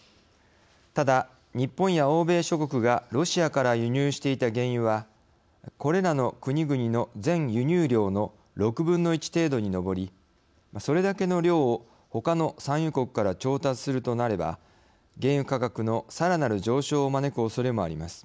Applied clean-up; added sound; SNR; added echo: none; none; none; none.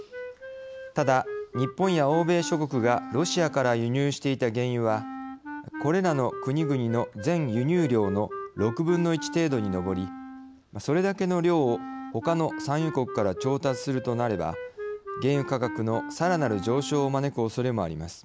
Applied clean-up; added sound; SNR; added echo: none; Wind instrument, woodwind instrument; 12 dB; none.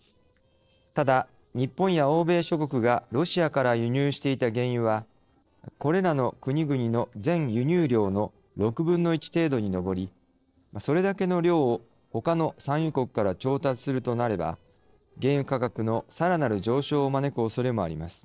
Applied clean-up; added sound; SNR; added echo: neural separator model SepFormer DNS4.